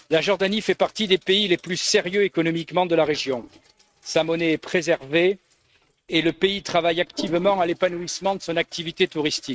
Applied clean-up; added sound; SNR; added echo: neural mask model RNNoise.